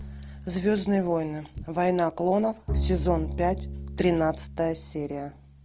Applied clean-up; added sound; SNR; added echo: none; Bowed string instrument; 8 dB; none.